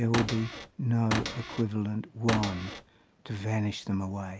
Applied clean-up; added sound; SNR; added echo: none; Cupboard open or close / Door; 5 dB; none.